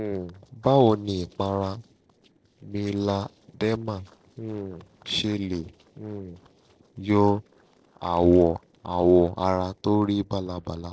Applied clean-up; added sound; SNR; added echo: neural separator model SepFormer DNS4.